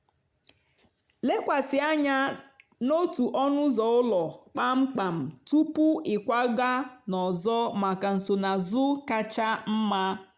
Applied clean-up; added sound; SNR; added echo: none; none; none; none.